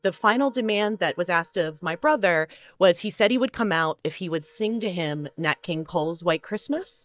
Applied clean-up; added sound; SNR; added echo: neural mask model DeepFilterNet 3.